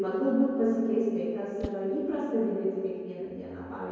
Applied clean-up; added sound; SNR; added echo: none; Whoosh, swoosh, swish; 17 dB; reverberation time 2.2 s.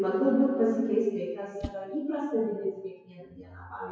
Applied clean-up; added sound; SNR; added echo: classical method WPE with log-MMSE.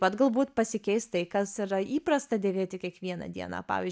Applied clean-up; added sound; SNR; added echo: none; none; none; none.